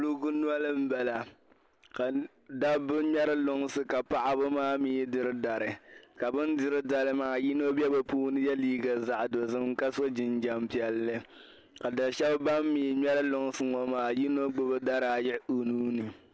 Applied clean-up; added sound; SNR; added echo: none; none; none; none.